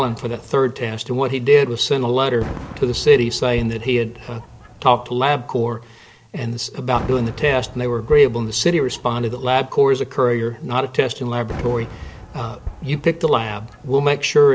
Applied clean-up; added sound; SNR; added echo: none; Fireworks; 17 dB; none.